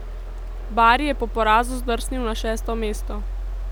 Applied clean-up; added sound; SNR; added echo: none; Mechanisms; 5 dB; none.